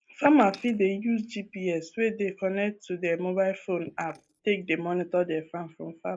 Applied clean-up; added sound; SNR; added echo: neural mask model Resemble Enhance denoiser.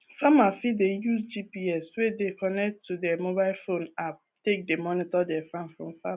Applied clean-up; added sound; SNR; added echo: none; none; none; none.